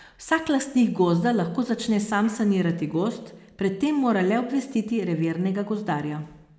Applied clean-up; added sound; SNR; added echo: none; none; none; none.